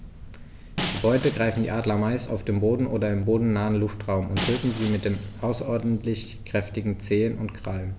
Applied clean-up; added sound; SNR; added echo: none; Shatter; 12 dB; none.